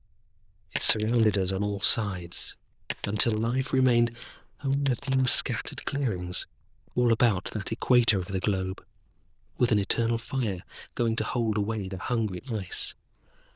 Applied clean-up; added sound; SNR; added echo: neural diffusion model UNIVERSE++.